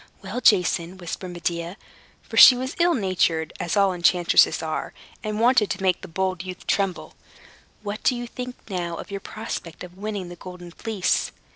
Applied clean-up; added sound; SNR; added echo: none; none; none; none.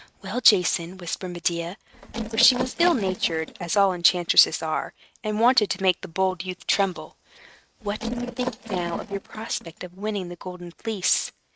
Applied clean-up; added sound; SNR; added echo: neural mask model RNNoise.